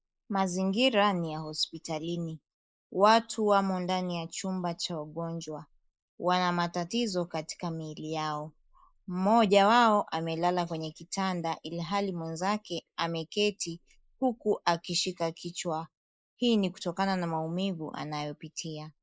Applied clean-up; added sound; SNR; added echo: neural mask model Resemble Enhance denoiser.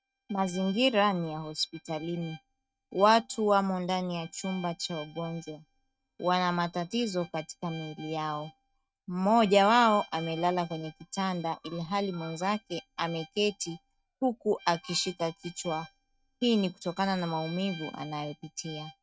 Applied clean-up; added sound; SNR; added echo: neural mask model RNNoise.